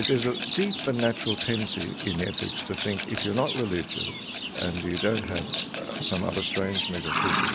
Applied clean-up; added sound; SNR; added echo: none; Rattle / Glass + Livestock, farm animals, working animals; 0 dB; none.